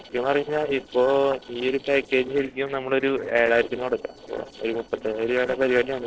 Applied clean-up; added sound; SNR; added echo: neural separator model SepFormer DNS4.